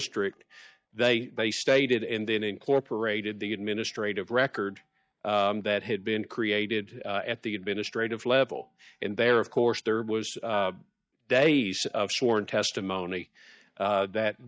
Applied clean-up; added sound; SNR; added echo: neural mask model DeepFilterNet 3.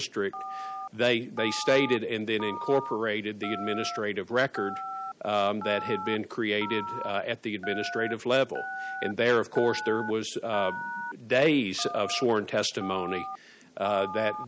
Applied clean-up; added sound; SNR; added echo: none; Telephone; 10 dB; none.